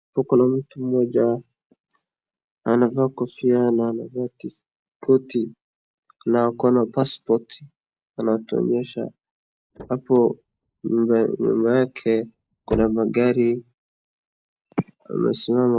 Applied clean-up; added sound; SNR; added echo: none; Slam / Car; 18 dB; none.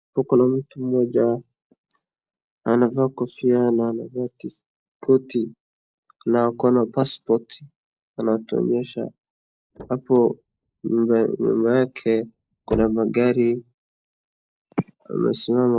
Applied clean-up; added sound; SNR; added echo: neural separator model SepFormer DNS4.